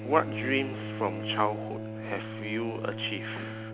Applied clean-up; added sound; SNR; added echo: none; Bowed string instrument; 5 dB; none.